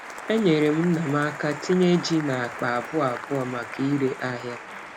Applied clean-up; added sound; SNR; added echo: none; Applause; 12 dB; none.